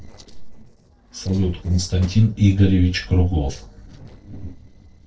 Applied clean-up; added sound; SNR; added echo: neural separator model SepFormer DNS4.